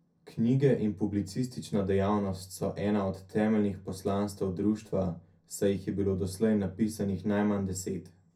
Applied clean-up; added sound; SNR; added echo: none; none; none; reverberation time 0.3 s.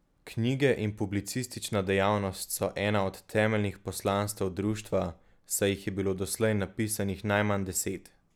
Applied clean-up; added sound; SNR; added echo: none; none; none; none.